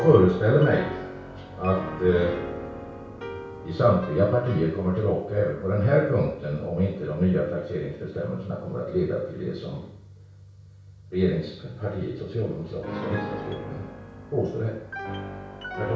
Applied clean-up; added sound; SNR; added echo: none; Piano; 13 dB; reverberation time 0.6 s.